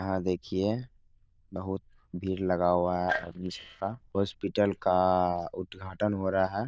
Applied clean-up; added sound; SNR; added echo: neural diffusion model UNIVERSE++.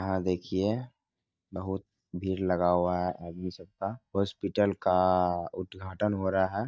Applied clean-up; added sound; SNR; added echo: neural mask model DeepFilterNet 3.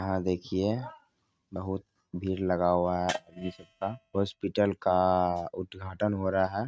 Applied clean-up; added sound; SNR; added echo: neural mask model RNNoise.